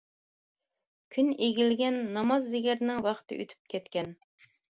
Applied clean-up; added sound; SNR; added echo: none; none; none; none.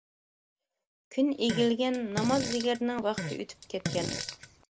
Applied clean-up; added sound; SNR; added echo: none; Fart; 6 dB; none.